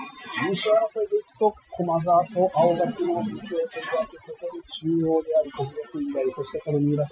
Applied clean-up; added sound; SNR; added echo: classical method Wiener filter.